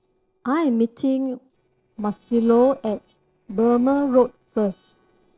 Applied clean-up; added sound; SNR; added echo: neural separator model SepFormer DNS4.